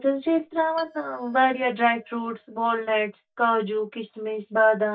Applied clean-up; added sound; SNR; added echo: neural mask model DeepFilterNet 3.